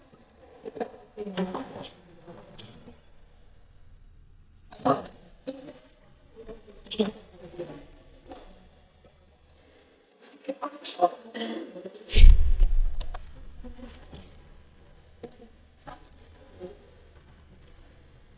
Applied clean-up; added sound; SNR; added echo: neural mask model DeepFilterNet 3.